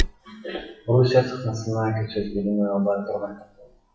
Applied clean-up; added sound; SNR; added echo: classical method WPE with log-MMSE.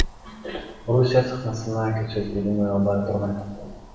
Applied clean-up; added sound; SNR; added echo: none; Wind; 11 dB; reverberation time 0.9 s.